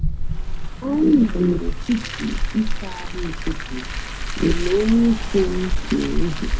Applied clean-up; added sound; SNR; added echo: none; Car; 1 dB; reverberation time 0.4 s.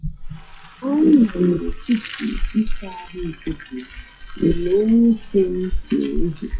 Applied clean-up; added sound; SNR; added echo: classical method WPE with log-MMSE.